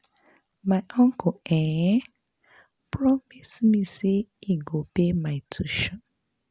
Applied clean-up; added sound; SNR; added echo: none; none; none; none.